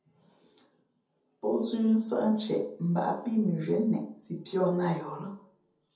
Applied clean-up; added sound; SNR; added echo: none; none; none; reverberation time 0.5 s.